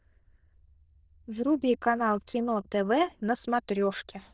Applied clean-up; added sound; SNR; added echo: neural diffusion model UNIVERSE++.